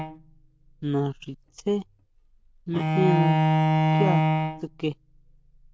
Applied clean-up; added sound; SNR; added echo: none; Bowed string instrument; -4 dB; none.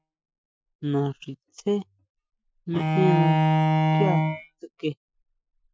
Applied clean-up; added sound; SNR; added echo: classical method Wiener filter.